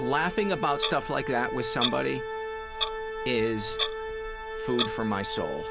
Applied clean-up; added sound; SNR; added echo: none; Clock + Organ; 2 dB; none.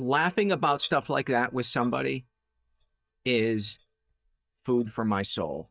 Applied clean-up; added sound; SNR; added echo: neural mask model DeepFilterNet 3.